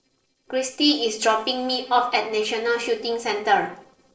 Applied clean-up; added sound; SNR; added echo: neural separator model SepFormer DNS4.